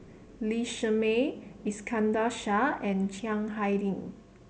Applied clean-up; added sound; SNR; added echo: none; none; none; none.